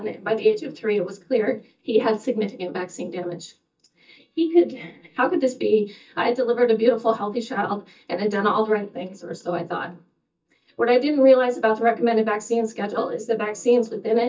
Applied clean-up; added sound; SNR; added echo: neural mask model DeepFilterNet 3.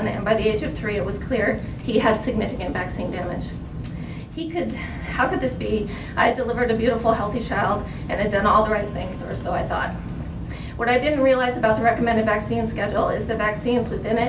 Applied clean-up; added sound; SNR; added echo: none; none; none; none.